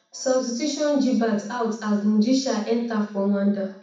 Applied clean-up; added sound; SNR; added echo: none; none; none; reverberation time 0.6 s.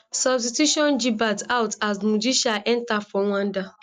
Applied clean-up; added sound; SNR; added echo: none; none; none; none.